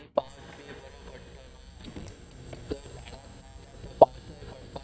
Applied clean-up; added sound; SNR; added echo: neural mask model DeepFilterNet 3.